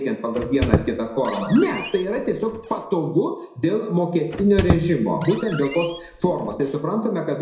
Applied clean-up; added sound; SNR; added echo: none; Squeak; 6 dB; reverberation time 0.6 s.